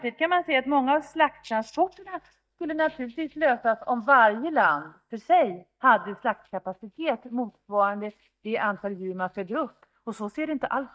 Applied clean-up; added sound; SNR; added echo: neural mask model DeepFilterNet 3.